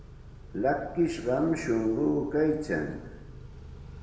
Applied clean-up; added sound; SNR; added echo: none; Idling / Accelerating, revving, vroom / Car; 16 dB; reverberation time 1.0 s.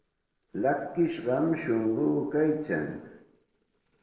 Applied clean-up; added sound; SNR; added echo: neural separator model SepFormer DNS4.